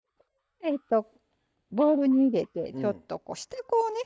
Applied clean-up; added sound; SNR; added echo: neural mask model DeepFilterNet 3.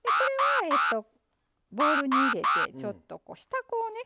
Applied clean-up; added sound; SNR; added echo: none; Alarm; -4 dB; none.